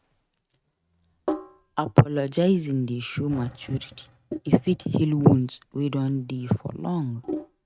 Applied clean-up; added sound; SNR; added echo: neural mask model RNNoise.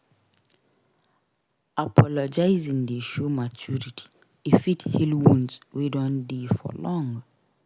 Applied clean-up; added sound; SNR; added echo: none; none; none; none.